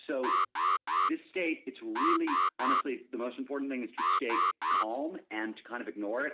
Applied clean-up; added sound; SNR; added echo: none; Alarm; -4 dB; none.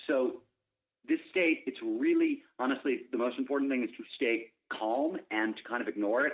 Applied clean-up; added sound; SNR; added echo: none; none; none; none.